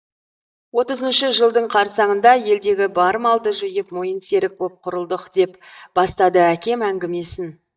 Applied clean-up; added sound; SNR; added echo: neural mask model DeepFilterNet 3.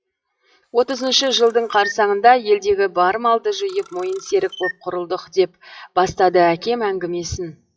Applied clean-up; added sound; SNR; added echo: classical method WPE with log-MMSE.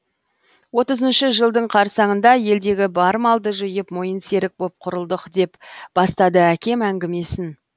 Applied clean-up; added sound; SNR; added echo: none; none; none; none.